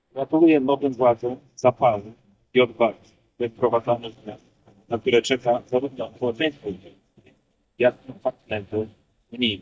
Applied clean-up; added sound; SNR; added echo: neural mask model DeepFilterNet 3.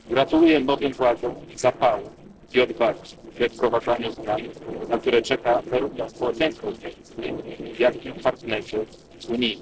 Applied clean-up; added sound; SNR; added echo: neural separator model SepFormer DNS4.